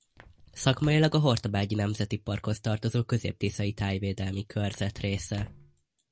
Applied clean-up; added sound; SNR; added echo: none; Walk, footsteps; 20 dB; none.